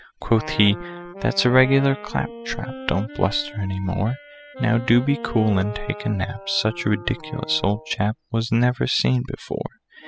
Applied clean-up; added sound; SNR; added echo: classical method spectral subtraction.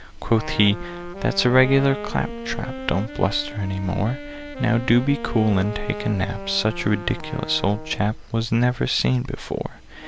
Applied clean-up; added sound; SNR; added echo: none; Wind instrument, woodwind instrument; 12 dB; none.